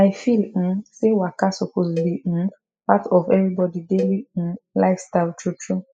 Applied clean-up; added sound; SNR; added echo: classical method spectral subtraction.